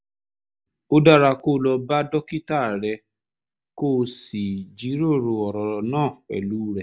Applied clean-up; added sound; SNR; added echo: none; none; none; none.